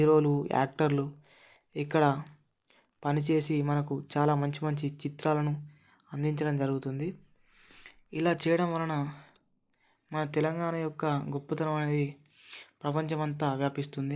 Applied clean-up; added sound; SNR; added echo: neural mask model Resemble Enhance denoiser.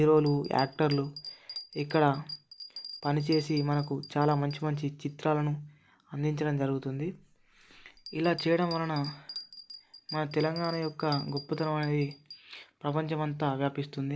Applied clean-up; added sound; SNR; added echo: none; Bell; 16 dB; none.